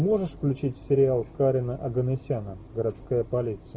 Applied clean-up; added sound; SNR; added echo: none; none; none; none.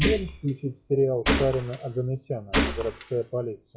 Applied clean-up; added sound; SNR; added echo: classical method log-MMSE.